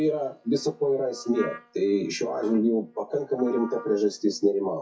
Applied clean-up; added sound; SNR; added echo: classical method WPE with log-MMSE.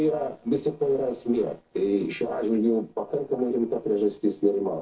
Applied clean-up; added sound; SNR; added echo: neural separator model SepFormer DNS4.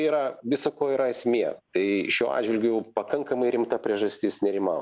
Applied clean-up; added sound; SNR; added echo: none; none; none; none.